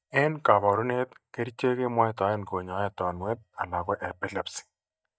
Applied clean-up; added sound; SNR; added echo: neural mask model DeepFilterNet 3.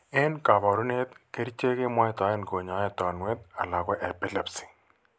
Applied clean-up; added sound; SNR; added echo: none; none; none; none.